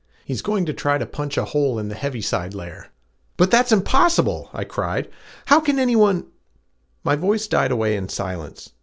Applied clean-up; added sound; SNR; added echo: none; none; none; none.